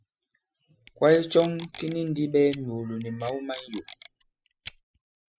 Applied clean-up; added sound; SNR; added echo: classical method spectral subtraction.